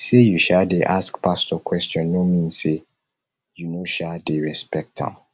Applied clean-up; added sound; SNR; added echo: none; none; none; none.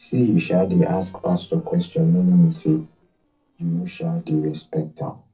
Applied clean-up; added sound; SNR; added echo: neural separator model SepFormer DNS4.